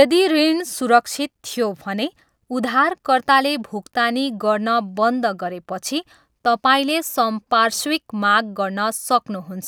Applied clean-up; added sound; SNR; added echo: none; none; none; none.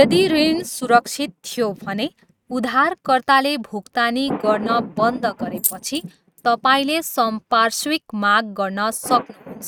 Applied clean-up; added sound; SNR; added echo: neural mask model RNNoise.